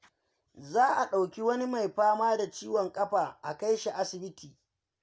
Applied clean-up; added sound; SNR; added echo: none; none; none; none.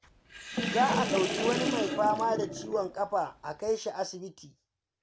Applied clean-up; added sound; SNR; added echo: none; Sink (filling or washing) / Water; 3 dB; none.